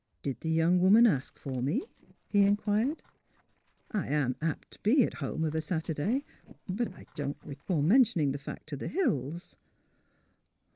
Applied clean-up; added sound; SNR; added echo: neural separator model SepFormer DNS4.